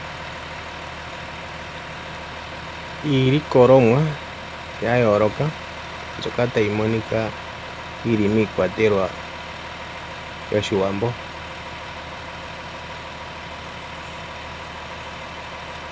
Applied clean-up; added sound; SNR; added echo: none; Truck; 10 dB; none.